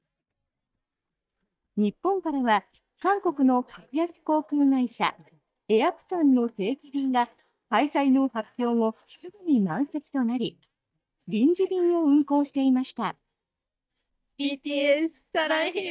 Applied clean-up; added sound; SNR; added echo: neural mask model DeepFilterNet 3.